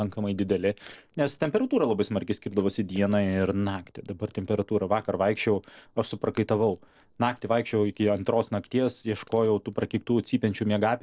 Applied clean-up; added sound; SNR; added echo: neural separator model SepFormer DNS4.